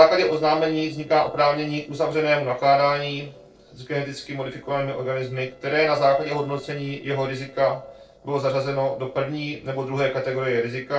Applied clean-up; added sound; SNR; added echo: neural separator model SepFormer DNS4.